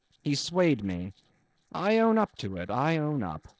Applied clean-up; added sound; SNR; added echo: neural separator model SepFormer DNS4.